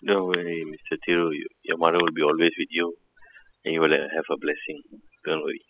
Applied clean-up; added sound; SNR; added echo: classical method spectral subtraction.